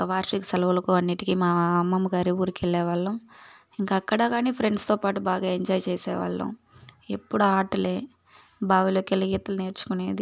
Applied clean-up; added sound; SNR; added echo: none; none; none; none.